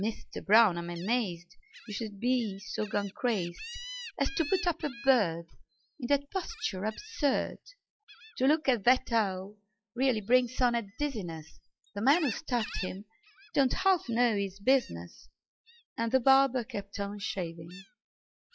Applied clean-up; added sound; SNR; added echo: classical method log-MMSE.